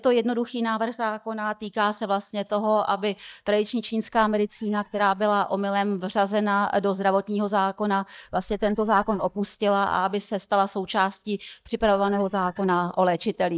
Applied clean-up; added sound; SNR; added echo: neural mask model DeepFilterNet 3.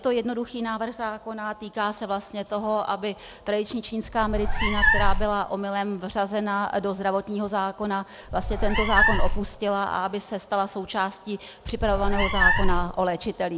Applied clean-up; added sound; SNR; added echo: none; Meow; -4 dB; none.